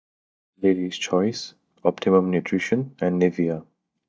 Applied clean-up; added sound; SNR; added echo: neural mask model DeepFilterNet 3.